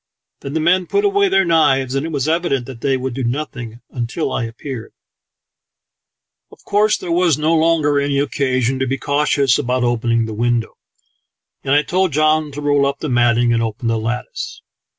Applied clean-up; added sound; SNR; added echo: none; none; none; none.